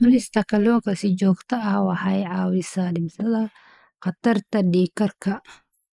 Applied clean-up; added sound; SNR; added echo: neural mask model Resemble Enhance denoiser.